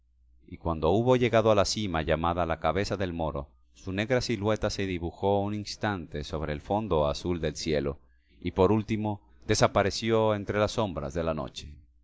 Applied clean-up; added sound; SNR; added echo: none; none; none; none.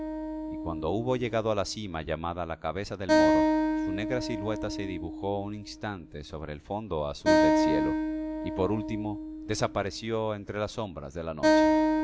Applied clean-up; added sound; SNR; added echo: none; Acoustic guitar; -4 dB; none.